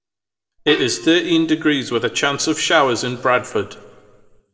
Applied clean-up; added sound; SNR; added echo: neural separator model SepFormer DNS4.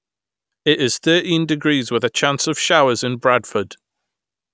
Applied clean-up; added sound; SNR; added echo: none; none; none; none.